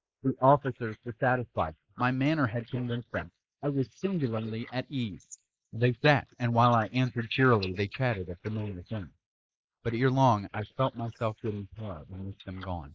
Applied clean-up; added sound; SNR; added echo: neural mask model Resemble Enhance denoiser.